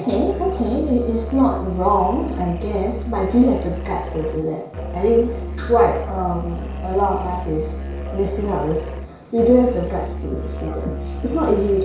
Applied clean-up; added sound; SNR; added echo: none; Musical instrument; 7 dB; reverberation time 0.6 s.